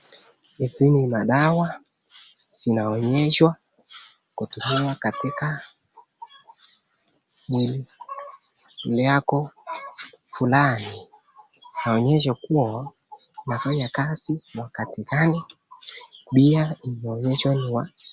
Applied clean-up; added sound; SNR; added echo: none; none; none; none.